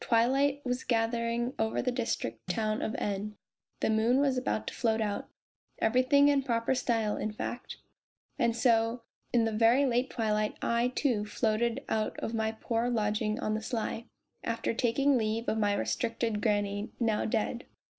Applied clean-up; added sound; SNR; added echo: none; Snare drum; 18 dB; none.